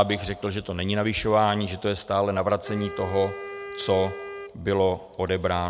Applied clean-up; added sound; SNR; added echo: none; Wind instrument, woodwind instrument; 13 dB; none.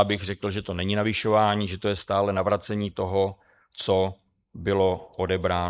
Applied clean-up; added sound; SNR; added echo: neural mask model Resemble Enhance denoiser.